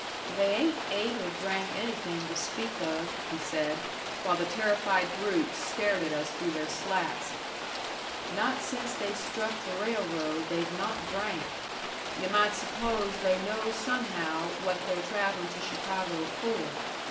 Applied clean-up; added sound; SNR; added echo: none; Rain; 4 dB; reverberation time 0.7 s.